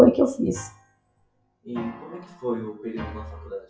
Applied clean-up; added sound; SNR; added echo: classical method WPE with log-MMSE.